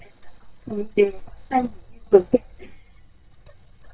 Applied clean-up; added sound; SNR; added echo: neural mask model DeepFilterNet 3.